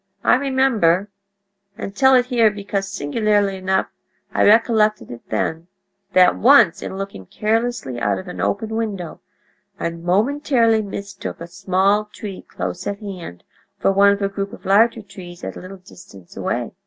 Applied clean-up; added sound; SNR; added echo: none; none; none; none.